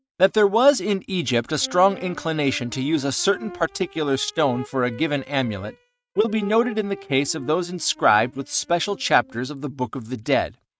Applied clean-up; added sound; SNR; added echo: neural mask model RNNoise.